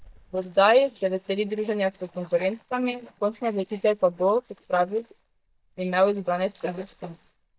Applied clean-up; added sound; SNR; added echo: neural mask model DeepFilterNet 3.